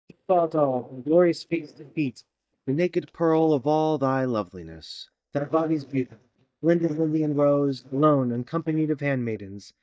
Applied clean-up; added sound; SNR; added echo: neural mask model DeepFilterNet 3.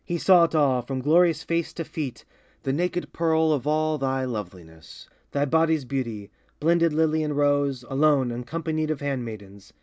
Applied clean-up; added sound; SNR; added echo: none; none; none; none.